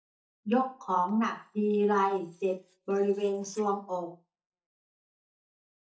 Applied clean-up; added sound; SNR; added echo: neural mask model DeepFilterNet 3.